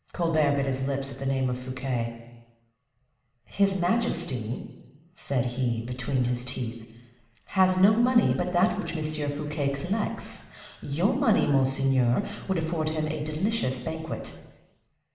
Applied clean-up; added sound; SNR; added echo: none; none; none; reverberation time 1.0 s.